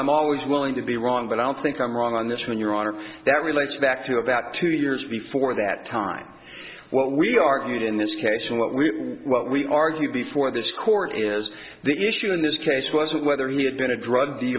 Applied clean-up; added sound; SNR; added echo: none; none; none; none.